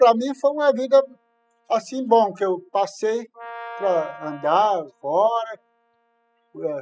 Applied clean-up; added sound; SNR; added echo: classical method spectral subtraction.